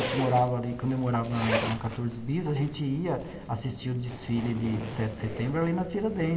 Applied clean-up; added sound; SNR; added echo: none; Zipper (clothing); 8 dB; reverberation time 2.5 s.